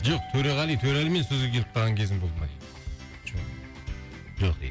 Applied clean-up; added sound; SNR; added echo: none; Doorbell; 18 dB; none.